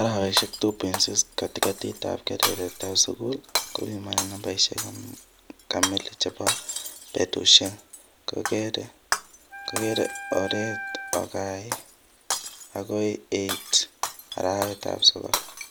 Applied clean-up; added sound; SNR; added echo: none; Wind instrument, woodwind instrument + Shatter; 6 dB; none.